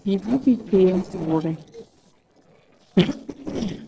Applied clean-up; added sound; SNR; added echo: neural separator model SepFormer DNS4.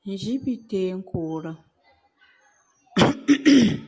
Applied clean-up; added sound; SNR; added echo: none; none; none; none.